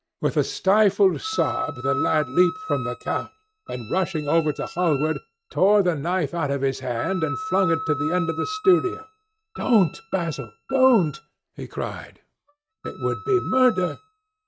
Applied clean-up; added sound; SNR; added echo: neural mask model RNNoise.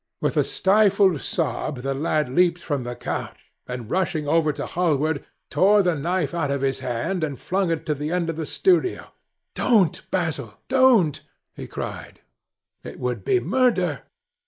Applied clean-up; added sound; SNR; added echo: neural mask model Resemble Enhance denoiser.